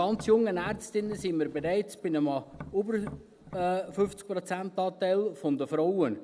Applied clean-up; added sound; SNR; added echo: none; Tap; 17 dB; none.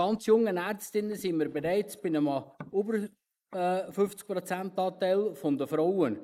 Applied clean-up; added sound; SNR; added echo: neural mask model Resemble Enhance denoiser.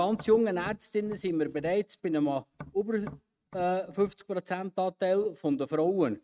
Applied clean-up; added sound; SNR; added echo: neural mask model RNNoise.